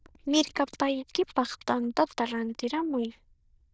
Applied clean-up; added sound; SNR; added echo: neural diffusion model UNIVERSE++.